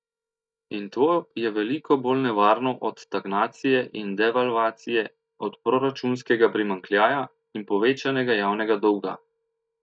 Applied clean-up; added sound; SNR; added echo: neural mask model DeepFilterNet 3.